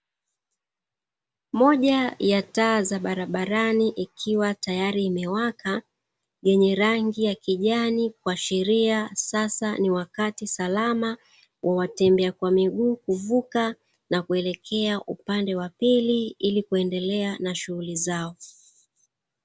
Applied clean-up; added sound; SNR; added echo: none; none; none; none.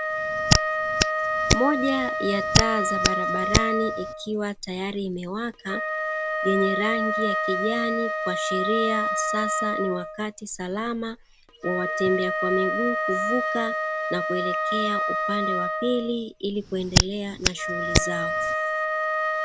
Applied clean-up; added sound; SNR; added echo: none; Hands + Wind instrument, woodwind instrument; -3 dB; none.